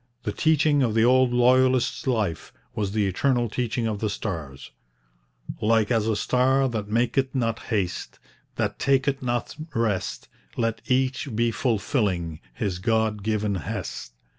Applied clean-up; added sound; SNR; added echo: none; none; none; none.